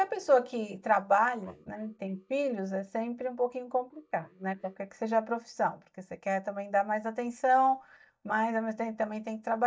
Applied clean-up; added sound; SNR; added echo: neural mask model DeepFilterNet 3.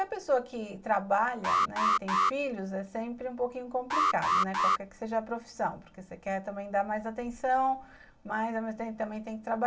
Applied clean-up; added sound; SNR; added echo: none; Alarm; -3 dB; reverberation time 0.2 s.